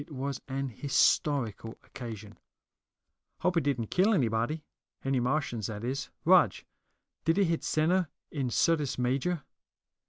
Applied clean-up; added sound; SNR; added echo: none; none; none; none.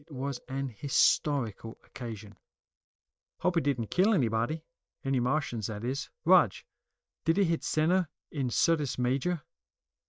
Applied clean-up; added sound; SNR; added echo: neural mask model DeepFilterNet 3.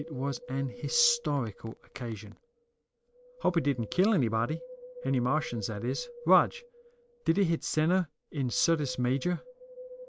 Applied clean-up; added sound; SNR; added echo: none; Wind; 17 dB; none.